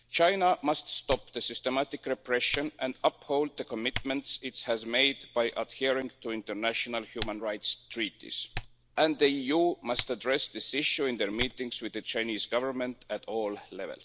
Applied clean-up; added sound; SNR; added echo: none; Typing; 15 dB; none.